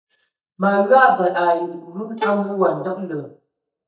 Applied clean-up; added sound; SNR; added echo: neural mask model DeepFilterNet 3.